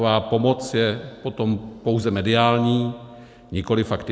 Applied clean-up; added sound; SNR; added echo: none; none; none; none.